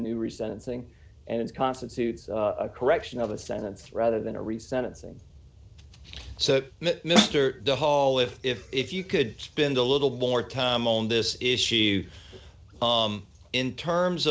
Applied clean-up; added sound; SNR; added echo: none; Snare drum; 1 dB; none.